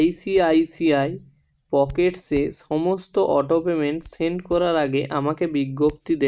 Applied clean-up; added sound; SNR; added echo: neural mask model RNNoise.